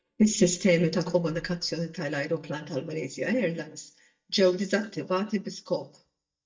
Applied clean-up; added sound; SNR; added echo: neural mask model DeepFilterNet 3.